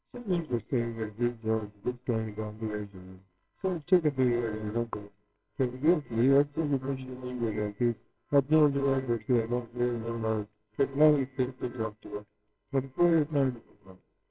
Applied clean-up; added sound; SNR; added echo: neural separator model SepFormer WHAMR!.